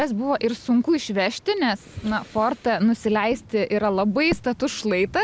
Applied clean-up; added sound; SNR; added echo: none; Breathing; 19 dB; none.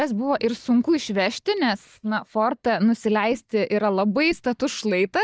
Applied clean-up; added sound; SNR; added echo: neural mask model DeepFilterNet 3.